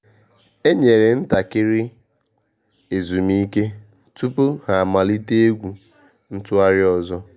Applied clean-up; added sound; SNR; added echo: none; none; none; none.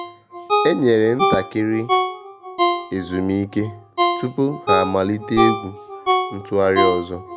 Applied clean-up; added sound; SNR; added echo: none; Ringtone; 1 dB; none.